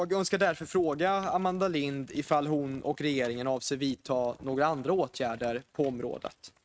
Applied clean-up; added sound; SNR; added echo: neural mask model RNNoise.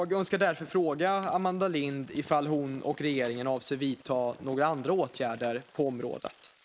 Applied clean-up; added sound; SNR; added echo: neural mask model Resemble Enhance denoiser.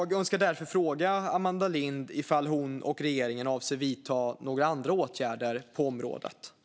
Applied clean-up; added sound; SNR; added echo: none; none; none; none.